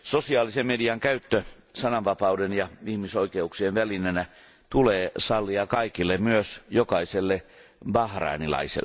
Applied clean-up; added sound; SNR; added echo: none; none; none; none.